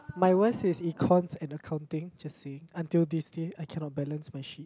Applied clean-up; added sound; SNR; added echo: none; none; none; none.